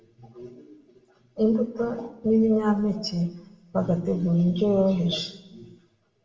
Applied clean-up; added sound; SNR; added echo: none; none; none; reverberation time 0.7 s.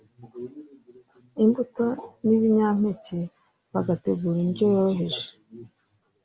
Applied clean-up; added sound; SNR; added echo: none; none; none; none.